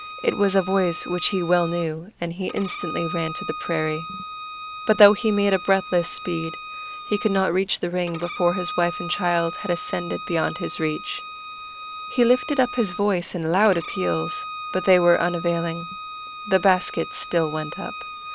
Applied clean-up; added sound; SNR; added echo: none; Bowed string instrument; 11 dB; none.